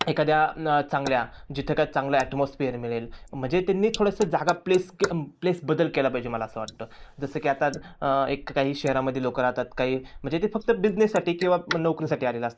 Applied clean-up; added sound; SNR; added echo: neural mask model Resemble Enhance denoiser.